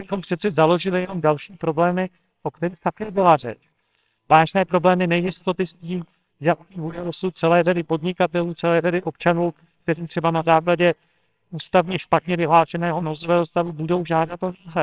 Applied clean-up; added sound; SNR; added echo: neural separator model SepFormer WHAMR!.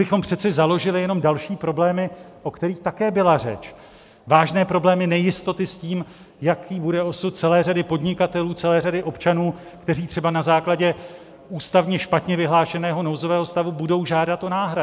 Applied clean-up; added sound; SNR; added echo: none; none; none; none.